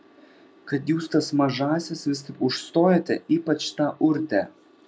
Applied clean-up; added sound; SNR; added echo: none; none; none; none.